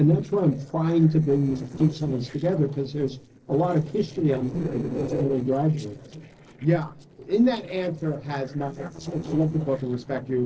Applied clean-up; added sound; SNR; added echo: neural separator model SepFormer DNS4.